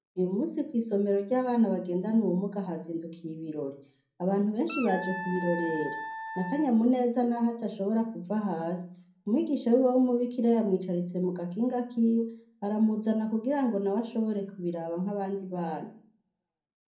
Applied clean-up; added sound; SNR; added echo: none; Wind instrument, woodwind instrument; 9 dB; reverberation time 0.6 s.